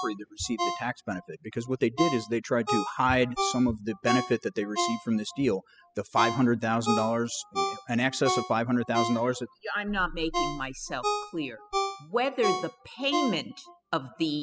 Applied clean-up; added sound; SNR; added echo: classical method spectral subtraction.